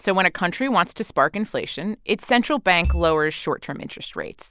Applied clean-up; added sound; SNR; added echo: none; Marimba, xylophone / Wood; 1 dB; none.